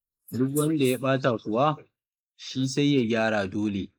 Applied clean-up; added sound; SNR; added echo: neural mask model Resemble Enhance denoiser.